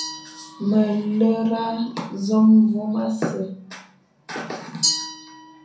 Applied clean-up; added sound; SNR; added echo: none; Glass; 11 dB; reverberation time 0.5 s.